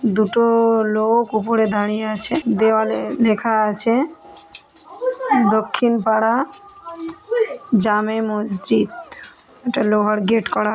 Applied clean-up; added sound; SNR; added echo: none; none; none; none.